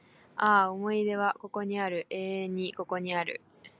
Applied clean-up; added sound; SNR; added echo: none; none; none; none.